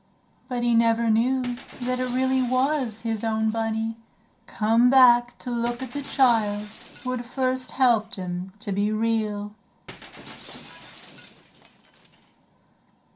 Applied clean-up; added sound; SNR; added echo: none; Shatter; 20 dB; reverberation time 0.3 s.